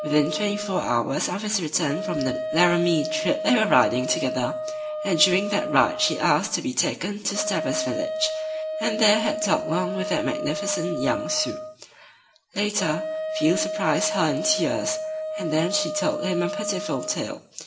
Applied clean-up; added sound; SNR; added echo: none; Wind instrument, woodwind instrument; 6 dB; reverberation time 0.4 s.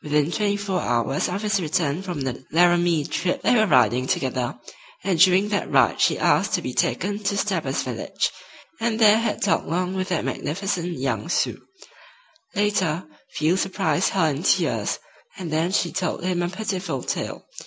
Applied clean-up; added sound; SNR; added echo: none; none; none; none.